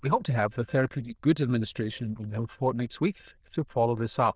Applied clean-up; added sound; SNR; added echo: neural diffusion model UNIVERSE++.